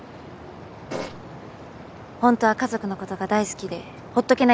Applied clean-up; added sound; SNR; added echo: none; Fart; 8 dB; none.